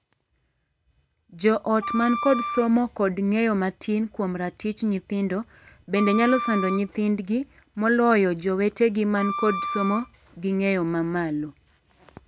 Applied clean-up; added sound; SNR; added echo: none; Wind instrument, woodwind instrument; 7 dB; none.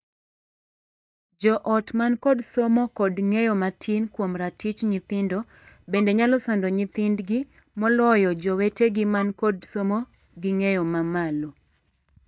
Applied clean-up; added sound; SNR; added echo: neural mask model DeepFilterNet 3.